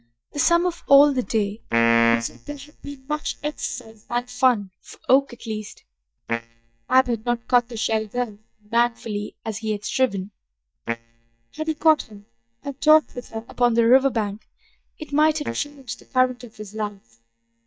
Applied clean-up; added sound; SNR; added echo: neural mask model DeepFilterNet 3.